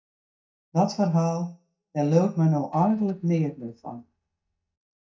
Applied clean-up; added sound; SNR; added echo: neural mask model DeepFilterNet 3.